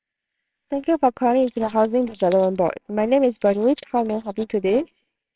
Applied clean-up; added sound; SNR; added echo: neural separator model SepFormer WHAMR!.